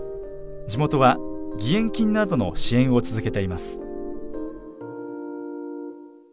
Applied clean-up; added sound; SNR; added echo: none; none; none; none.